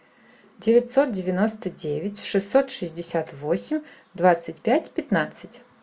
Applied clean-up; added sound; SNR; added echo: none; none; none; none.